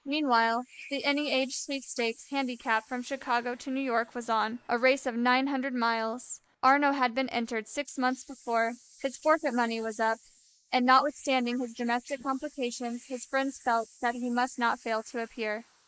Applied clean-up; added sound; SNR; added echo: neural mask model Resemble Enhance denoiser.